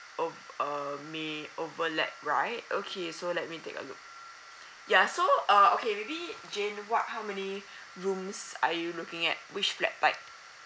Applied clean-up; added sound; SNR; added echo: none; none; none; none.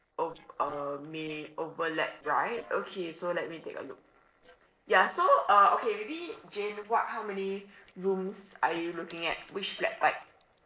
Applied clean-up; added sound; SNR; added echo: neural separator model SepFormer DNS4.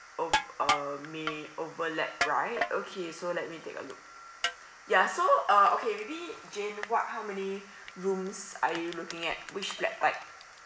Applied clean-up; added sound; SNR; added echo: none; Crushing; 8 dB; reverberation time 0.8 s.